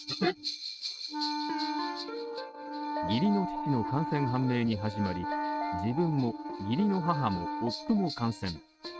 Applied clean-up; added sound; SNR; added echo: neural mask model RNNoise.